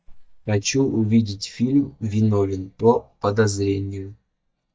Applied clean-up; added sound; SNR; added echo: neural mask model DeepFilterNet 3.